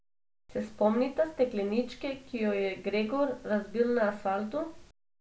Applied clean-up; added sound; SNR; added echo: none; none; none; none.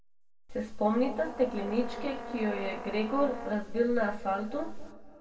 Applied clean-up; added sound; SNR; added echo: none; Brass instrument; 12 dB; reverberation time 1.4 s.